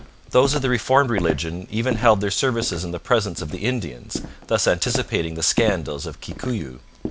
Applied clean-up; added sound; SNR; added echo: none; Walk, footsteps; 10 dB; none.